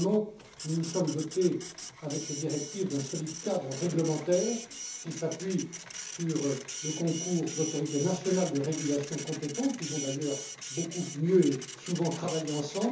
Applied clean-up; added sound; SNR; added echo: none; Printer; 10 dB; reverberation time 0.9 s.